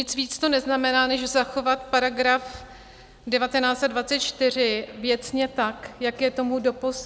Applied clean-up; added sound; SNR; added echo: none; none; none; none.